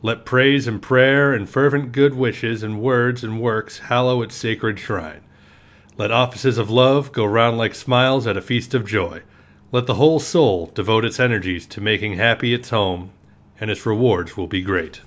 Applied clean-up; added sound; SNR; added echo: none; none; none; none.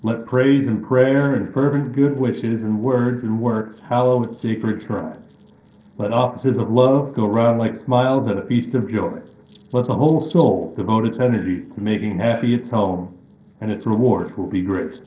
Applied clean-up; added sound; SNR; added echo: neural separator model SepFormer DNS4.